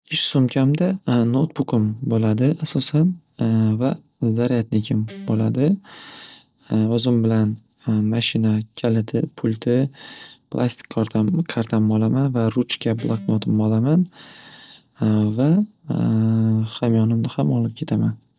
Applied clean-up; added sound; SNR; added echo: neural separator model SepFormer DNS4.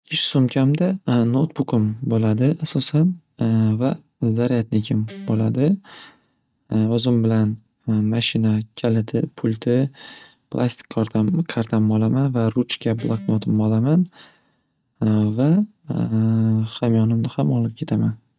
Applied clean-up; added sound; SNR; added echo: neural mask model RNNoise.